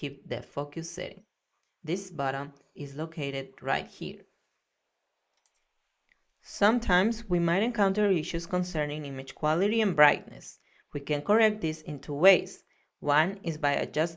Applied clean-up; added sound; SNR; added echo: neural mask model Resemble Enhance denoiser.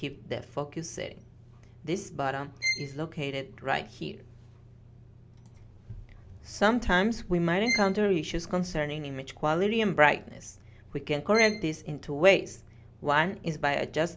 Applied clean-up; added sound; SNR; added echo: none; Bowed string instrument; 6 dB; none.